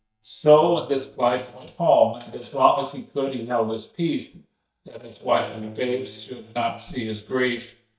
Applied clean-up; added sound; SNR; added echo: neural mask model DeepFilterNet 3.